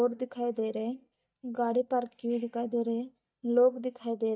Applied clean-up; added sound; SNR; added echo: neural mask model DeepFilterNet 3.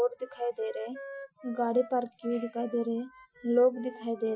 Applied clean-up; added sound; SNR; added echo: classical method Wiener filter.